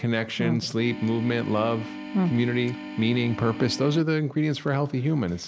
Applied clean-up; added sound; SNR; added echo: none; Organ; 11 dB; none.